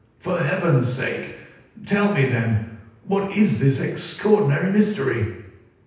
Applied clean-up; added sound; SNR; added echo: none; none; none; reverberation time 0.9 s.